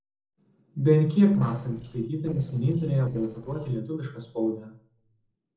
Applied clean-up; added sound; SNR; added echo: neural separator model SepFormer DNS4.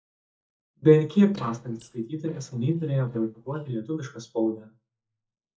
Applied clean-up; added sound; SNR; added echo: neural mask model DeepFilterNet 3.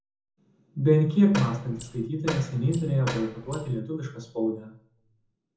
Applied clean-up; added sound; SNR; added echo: none; Door; 11 dB; reverberation time 0.5 s.